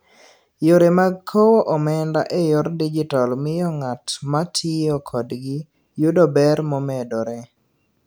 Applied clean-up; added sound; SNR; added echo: none; none; none; none.